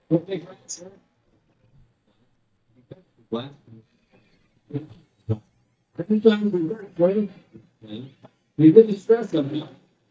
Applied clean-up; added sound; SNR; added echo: neural mask model DeepFilterNet 3.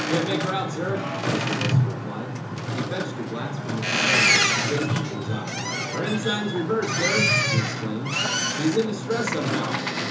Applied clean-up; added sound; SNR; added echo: none; Boat, Water vehicle; -5 dB; reverberation time 0.7 s.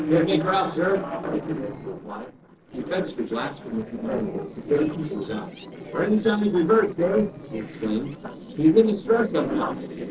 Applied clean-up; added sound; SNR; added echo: neural separator model SepFormer DNS4.